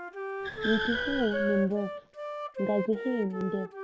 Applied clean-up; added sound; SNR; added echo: none; Car + Wind instrument, woodwind instrument; 3 dB; none.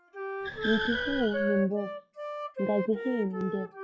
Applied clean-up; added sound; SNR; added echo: classical method log-MMSE.